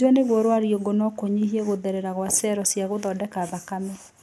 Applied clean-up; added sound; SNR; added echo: none; none; none; none.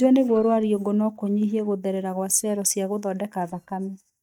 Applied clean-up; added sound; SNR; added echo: neural mask model DeepFilterNet 3.